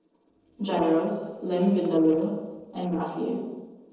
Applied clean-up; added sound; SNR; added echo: neural separator model SepFormer DNS4.